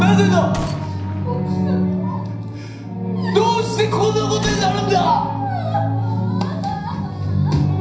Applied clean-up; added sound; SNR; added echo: none; Gunshot, gunfire; 19 dB; reverberation time 0.5 s.